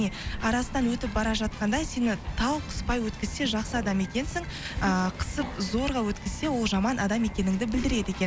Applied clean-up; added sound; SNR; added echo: none; Bird vocalization, bird call, bird song; 11 dB; none.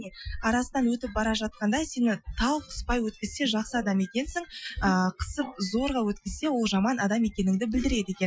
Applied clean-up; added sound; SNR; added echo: classical method Wiener filter.